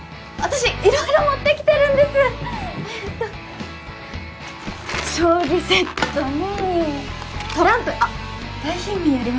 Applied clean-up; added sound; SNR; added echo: none; none; none; none.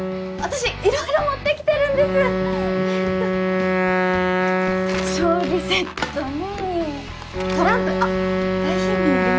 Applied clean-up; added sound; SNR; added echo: none; Wind instrument, woodwind instrument; -1 dB; none.